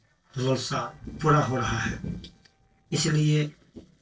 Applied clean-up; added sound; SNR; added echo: neural separator model SepFormer DNS4.